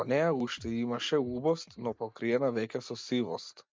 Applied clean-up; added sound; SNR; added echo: neural mask model DeepFilterNet 3.